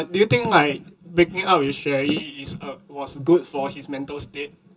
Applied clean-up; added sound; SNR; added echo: none; none; none; reverberation time 0.2 s.